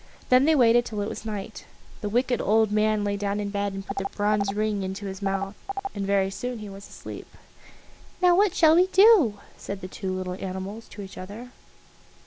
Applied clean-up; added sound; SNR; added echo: none; Telephone; 9 dB; none.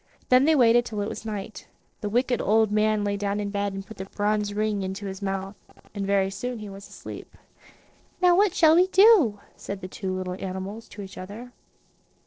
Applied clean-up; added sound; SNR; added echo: neural separator model SepFormer DNS4.